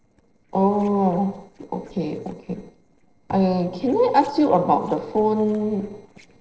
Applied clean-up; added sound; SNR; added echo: neural separator model SepFormer DNS4.